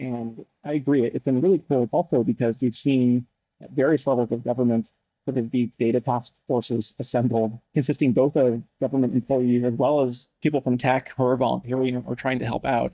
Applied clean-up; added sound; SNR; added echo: neural mask model DeepFilterNet 3.